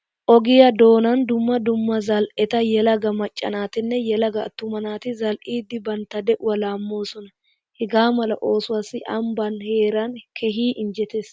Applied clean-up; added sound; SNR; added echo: none; none; none; none.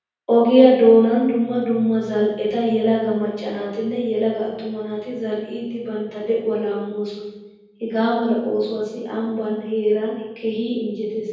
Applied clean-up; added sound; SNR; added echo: none; none; none; reverberation time 1.1 s.